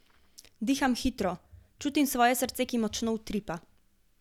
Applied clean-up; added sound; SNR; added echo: none; none; none; none.